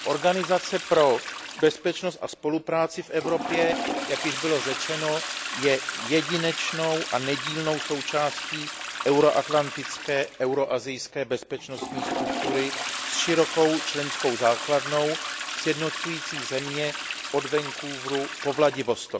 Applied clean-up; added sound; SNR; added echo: none; Toilet flush; 7 dB; none.